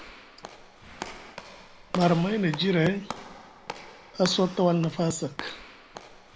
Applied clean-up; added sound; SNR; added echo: none; Walk, footsteps / Slam; 13 dB; none.